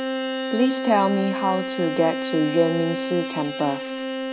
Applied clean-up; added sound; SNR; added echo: none; Bowed string instrument; 4 dB; none.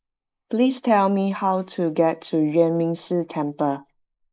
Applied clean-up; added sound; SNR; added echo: neural mask model Resemble Enhance denoiser.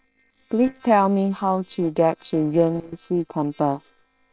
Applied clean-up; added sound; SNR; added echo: neural separator model SepFormer WHAM!.